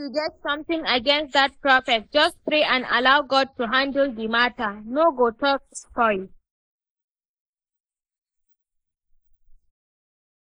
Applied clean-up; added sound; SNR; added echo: neural mask model Resemble Enhance denoiser.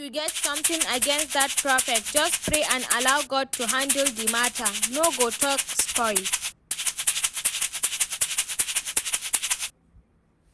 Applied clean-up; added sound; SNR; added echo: none; Rattle (instrument); -4 dB; none.